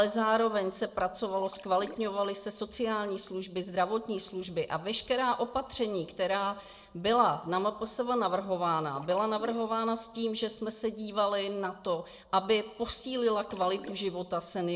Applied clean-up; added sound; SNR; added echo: neural separator model SepFormer DNS4.